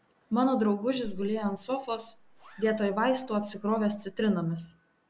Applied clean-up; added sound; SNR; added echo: none; Zipper (clothing); 18 dB; none.